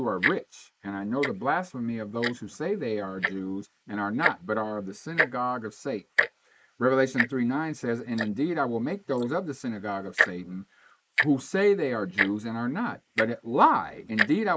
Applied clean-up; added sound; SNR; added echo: neural mask model Resemble Enhance denoiser.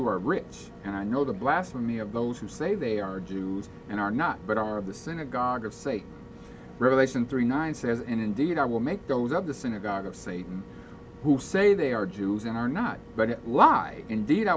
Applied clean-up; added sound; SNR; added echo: none; none; none; none.